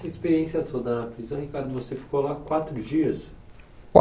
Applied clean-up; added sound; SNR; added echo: none; none; none; none.